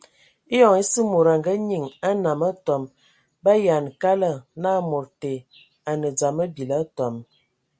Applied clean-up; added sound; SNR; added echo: none; none; none; none.